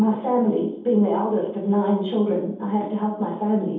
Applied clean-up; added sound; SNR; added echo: none; none; none; reverberation time 0.7 s.